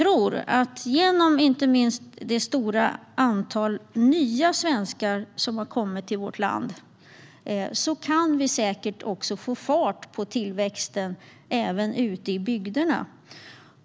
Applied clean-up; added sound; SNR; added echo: none; none; none; none.